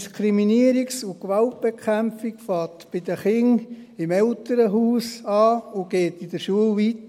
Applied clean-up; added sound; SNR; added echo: none; none; none; none.